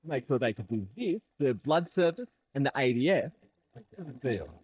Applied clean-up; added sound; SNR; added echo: neural mask model DeepFilterNet 3.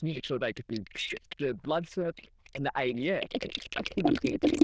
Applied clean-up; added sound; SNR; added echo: neural diffusion model UNIVERSE++.